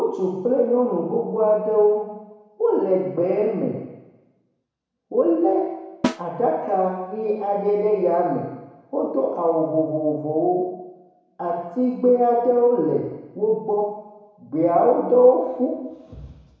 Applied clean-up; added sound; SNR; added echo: none; Snare drum; 9 dB; reverberation time 1.1 s.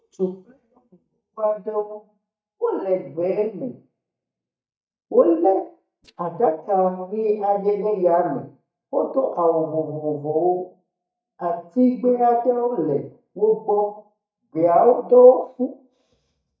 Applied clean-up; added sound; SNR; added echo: neural mask model DeepFilterNet 3.